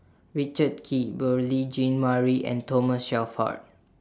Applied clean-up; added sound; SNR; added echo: none; none; none; none.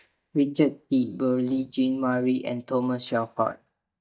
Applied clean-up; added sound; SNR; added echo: neural mask model DeepFilterNet 3.